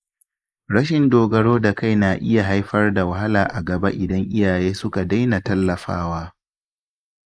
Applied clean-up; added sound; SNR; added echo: neural mask model Resemble Enhance denoiser.